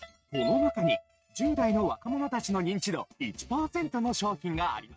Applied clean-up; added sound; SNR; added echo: neural mask model RNNoise.